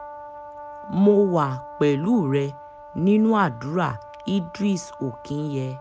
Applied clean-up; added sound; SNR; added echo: none; Brass instrument; 17 dB; none.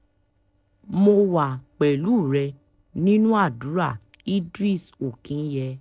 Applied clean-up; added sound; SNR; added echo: neural separator model SepFormer DNS4.